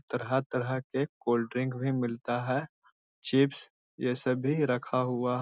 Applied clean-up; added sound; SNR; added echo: none; none; none; none.